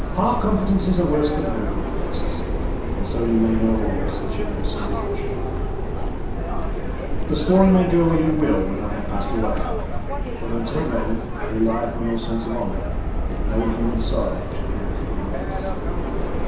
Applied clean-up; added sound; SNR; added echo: none; Subway, metro, underground; -1 dB; reverberation time 0.7 s.